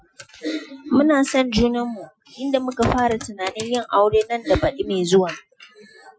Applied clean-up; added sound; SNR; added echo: classical method Wiener filter.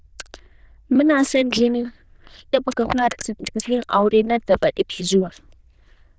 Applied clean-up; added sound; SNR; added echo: neural diffusion model UNIVERSE++.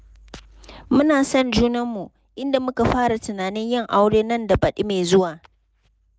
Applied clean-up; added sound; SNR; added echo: none; none; none; none.